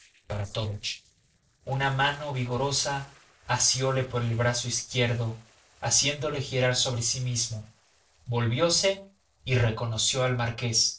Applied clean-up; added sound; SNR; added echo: neural separator model SepFormer DNS4.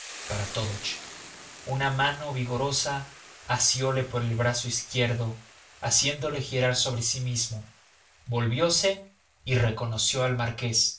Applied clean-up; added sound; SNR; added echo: none; Boiling / Hiss; 19 dB; reverberation time 0.3 s.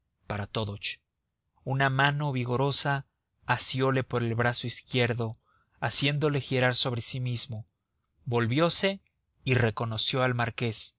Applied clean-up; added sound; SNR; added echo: none; none; none; none.